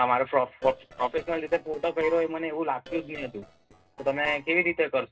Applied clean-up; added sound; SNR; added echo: neural separator model SepFormer DNS4.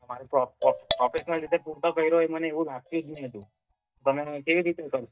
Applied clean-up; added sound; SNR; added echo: neural mask model DeepFilterNet 3.